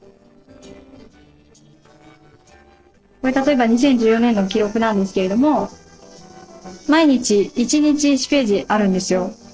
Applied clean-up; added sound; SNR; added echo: neural separator model SepFormer DNS4.